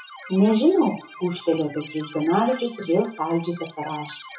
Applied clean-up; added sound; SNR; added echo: classical method WPE with log-MMSE.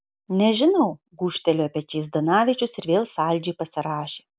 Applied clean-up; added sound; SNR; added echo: none; none; none; none.